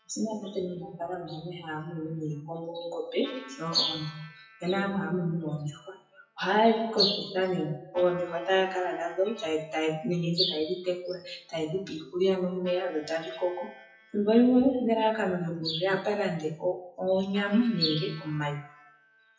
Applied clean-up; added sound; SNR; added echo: classical method WPE with log-MMSE.